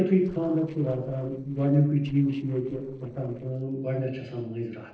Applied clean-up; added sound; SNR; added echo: neural separator model SepFormer DNS4.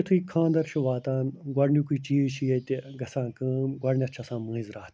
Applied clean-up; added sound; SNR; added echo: none; none; none; none.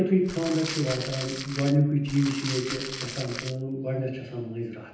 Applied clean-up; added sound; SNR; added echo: none; Crumpling, crinkling; 10 dB; reverberation time 0.9 s.